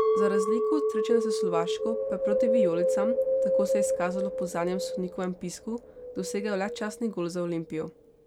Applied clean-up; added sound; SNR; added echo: none; Chink, clink + Wind; -3 dB; none.